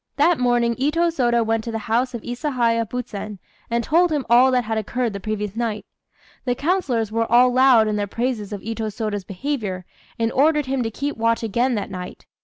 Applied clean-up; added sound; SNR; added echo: none; none; none; none.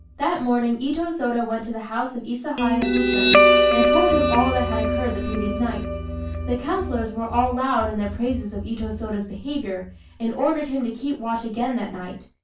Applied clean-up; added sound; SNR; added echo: none; Guitar; -1 dB; reverberation time 0.3 s.